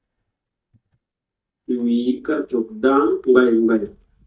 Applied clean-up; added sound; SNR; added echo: neural mask model DeepFilterNet 3.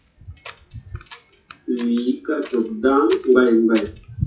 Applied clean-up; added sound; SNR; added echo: classical method WPE with log-MMSE.